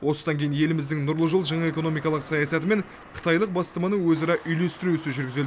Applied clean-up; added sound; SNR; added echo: none; none; none; none.